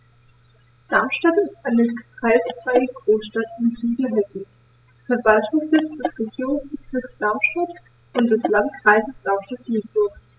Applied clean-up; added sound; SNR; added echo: classical method spectral subtraction.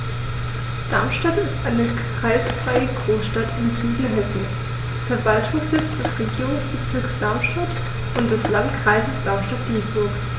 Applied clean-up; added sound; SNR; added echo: none; Skateboard; 14 dB; none.